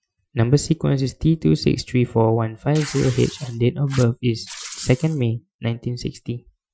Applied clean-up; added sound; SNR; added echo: classical method Wiener filter.